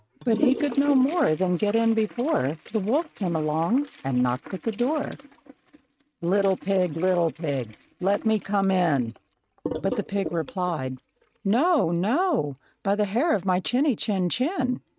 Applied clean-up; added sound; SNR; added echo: neural mask model RNNoise.